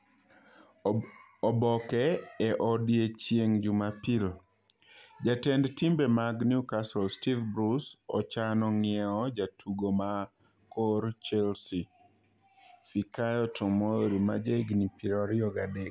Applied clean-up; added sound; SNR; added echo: none; none; none; none.